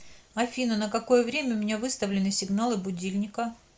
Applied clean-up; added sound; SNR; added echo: none; none; none; none.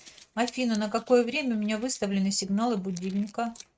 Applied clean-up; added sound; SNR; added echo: neural mask model RNNoise.